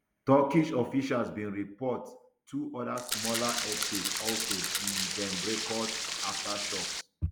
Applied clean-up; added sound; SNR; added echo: none; Stream + Rattle; 1 dB; none.